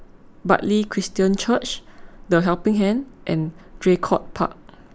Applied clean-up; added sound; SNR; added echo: none; Motor vehicle (road); 18 dB; none.